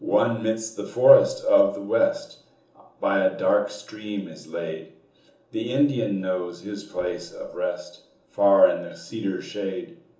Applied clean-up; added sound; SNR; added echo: none; none; none; reverberation time 0.6 s.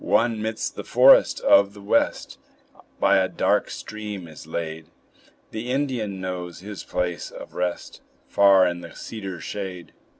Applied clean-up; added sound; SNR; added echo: none; none; none; none.